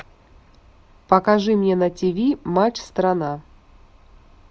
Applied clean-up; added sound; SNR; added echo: none; none; none; none.